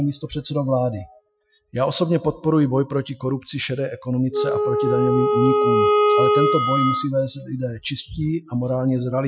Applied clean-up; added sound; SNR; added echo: classical method Wiener filter.